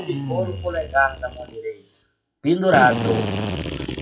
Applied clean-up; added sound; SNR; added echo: classical method WPE with log-MMSE.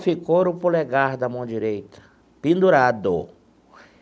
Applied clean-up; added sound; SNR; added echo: none; none; none; none.